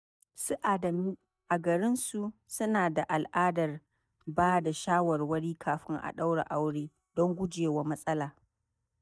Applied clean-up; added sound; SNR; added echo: neural mask model DeepFilterNet 3.